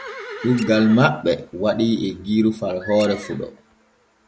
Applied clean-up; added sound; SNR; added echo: none; Livestock, farm animals, working animals + Squeak; 17 dB; none.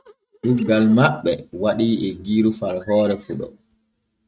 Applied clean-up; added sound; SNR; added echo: neural mask model RNNoise.